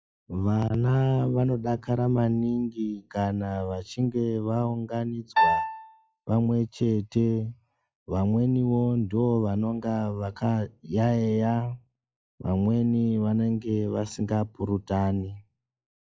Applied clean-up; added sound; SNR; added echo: classical method log-MMSE.